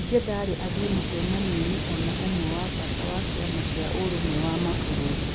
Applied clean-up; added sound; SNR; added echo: none; Hiss; -1 dB; none.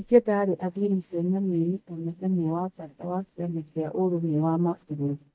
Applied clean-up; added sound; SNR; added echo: neural mask model DeepFilterNet 3.